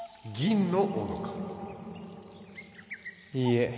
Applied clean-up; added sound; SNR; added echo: none; none; none; none.